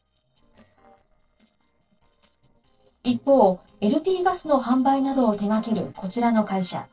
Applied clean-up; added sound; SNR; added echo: neural separator model SepFormer DNS4.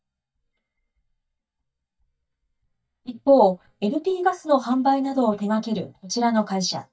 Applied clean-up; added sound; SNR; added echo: neural mask model DeepFilterNet 3.